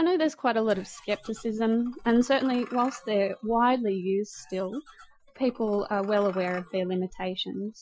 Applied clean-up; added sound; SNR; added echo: classical method Wiener filter.